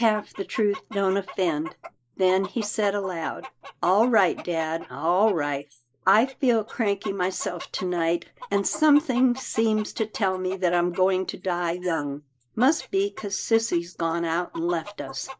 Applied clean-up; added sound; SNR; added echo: neural mask model Resemble Enhance denoiser.